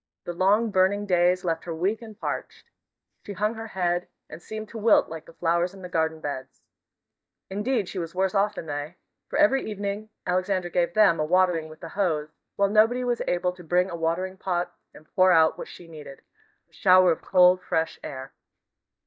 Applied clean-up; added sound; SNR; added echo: neural mask model DeepFilterNet 3.